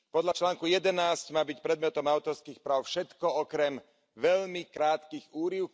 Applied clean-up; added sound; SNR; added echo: none; none; none; none.